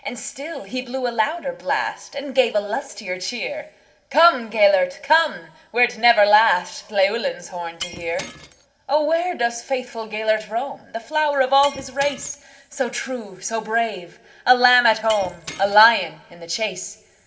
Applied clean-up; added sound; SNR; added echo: none; Shatter; 18 dB; reverberation time 0.8 s.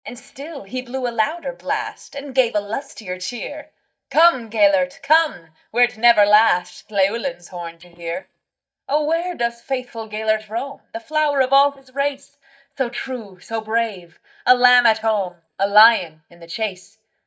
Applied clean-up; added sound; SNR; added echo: neural mask model DeepFilterNet 3.